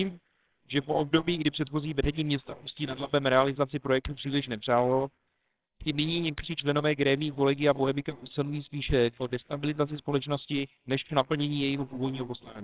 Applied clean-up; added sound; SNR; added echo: neural separator model SepFormer WHAMR!.